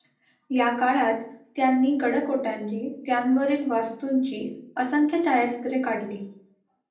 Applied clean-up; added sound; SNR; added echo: none; none; none; reverberation time 0.6 s.